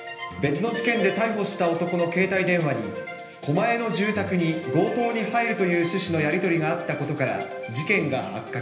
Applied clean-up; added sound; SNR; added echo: none; none; none; reverberation time 0.8 s.